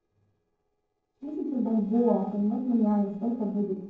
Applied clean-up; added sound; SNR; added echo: neural separator model SepFormer DNS4.